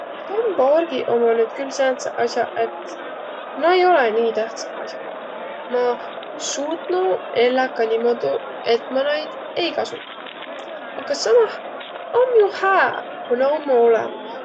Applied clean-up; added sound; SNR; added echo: none; Crowd; 11 dB; none.